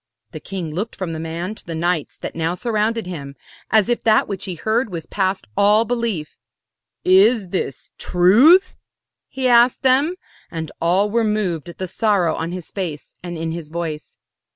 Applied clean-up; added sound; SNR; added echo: none; none; none; none.